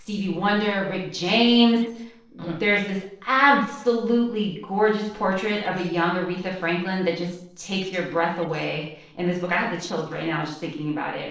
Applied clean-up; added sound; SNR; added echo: neural separator model SepFormer DNS4.